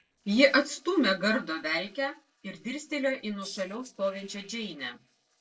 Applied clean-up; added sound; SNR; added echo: neural separator model SepFormer DNS4.